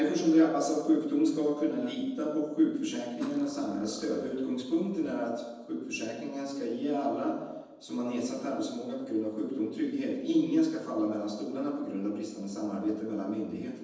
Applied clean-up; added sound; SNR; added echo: neural separator model SepFormer DNS4.